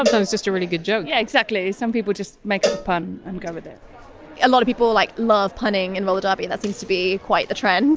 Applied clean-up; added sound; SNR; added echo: none; Cowbell; 8 dB; none.